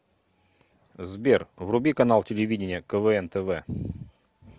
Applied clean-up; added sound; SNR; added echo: none; none; none; none.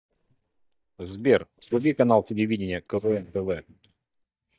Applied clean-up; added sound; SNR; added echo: neural mask model DeepFilterNet 3.